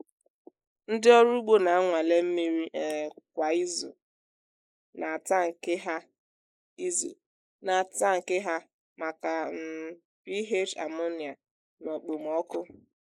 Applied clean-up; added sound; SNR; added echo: neural mask model Resemble Enhance denoiser.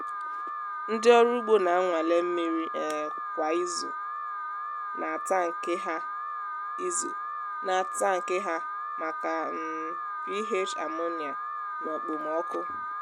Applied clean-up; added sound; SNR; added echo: none; Alarm; 4 dB; none.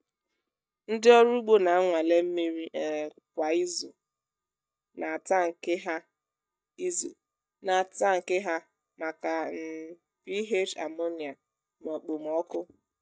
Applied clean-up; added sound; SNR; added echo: neural mask model DeepFilterNet 3.